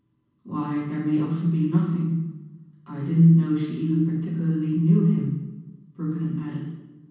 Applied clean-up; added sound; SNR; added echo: none; none; none; reverberation time 1.2 s.